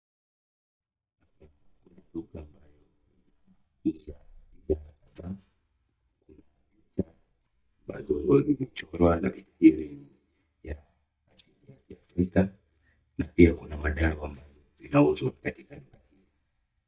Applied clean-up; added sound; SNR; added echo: neural mask model DeepFilterNet 3.